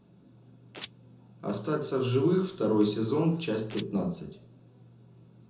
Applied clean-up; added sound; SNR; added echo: none; Domestic sounds, home sounds; 14 dB; reverberation time 0.5 s.